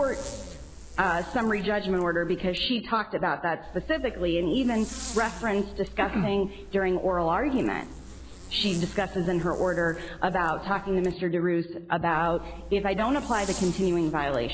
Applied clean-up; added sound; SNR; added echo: none; Zipper (clothing); 14 dB; none.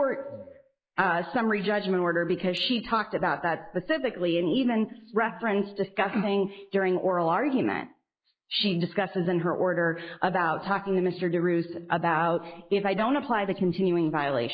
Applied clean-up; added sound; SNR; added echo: neural mask model Resemble Enhance denoiser.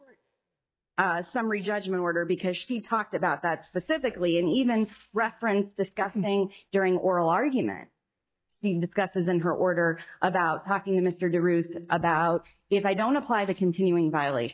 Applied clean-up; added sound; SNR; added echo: neural mask model DeepFilterNet 3.